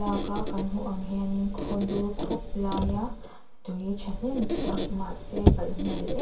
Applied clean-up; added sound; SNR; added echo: none; Squeak; -2 dB; reverberation time 0.3 s.